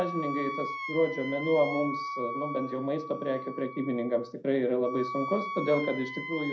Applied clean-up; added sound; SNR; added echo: none; Wind instrument, woodwind instrument; 7 dB; reverberation time 0.2 s.